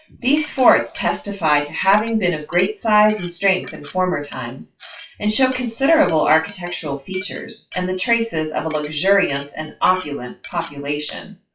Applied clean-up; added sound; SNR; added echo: classical method WPE with log-MMSE.